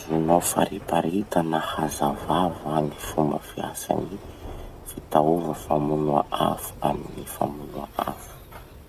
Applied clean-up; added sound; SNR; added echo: none; Thunder / Rain; 15 dB; none.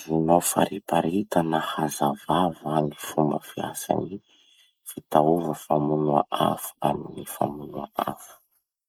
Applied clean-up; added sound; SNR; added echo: neural mask model Resemble Enhance denoiser.